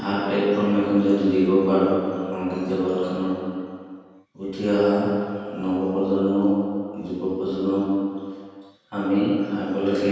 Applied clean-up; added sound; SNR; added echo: none; none; none; reverberation time 2.1 s.